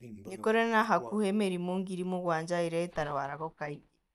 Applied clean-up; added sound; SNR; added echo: neural mask model DeepFilterNet 3.